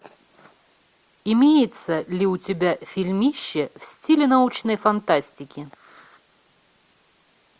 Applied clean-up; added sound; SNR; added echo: none; none; none; none.